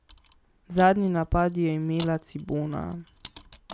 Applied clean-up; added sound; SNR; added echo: none; Mechanisms; 15 dB; none.